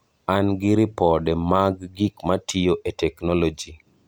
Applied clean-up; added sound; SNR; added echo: none; none; none; none.